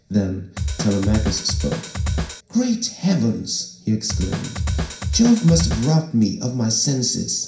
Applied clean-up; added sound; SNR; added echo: none; Drum kit; 3 dB; reverberation time 0.5 s.